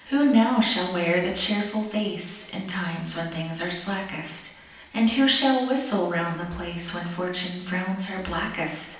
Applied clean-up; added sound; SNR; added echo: none; none; none; reverberation time 0.9 s.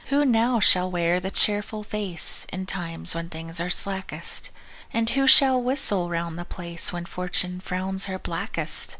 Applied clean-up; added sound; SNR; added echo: none; none; none; none.